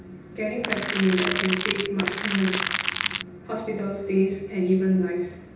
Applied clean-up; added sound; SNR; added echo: none; Crackle; 0 dB; reverberation time 0.9 s.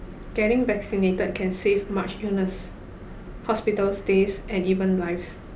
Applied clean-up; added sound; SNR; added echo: none; none; none; none.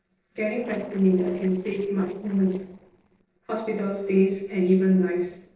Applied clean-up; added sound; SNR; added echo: neural separator model SepFormer DNS4.